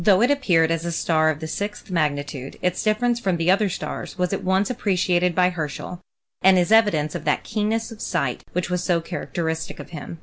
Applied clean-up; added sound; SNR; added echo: none; none; none; none.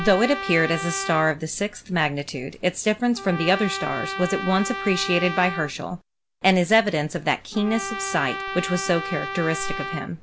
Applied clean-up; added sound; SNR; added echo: none; Trumpet; 9 dB; none.